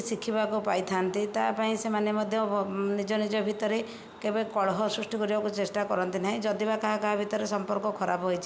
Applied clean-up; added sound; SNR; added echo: none; none; none; none.